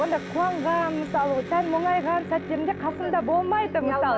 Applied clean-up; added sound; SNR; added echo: none; Electric guitar; 10 dB; none.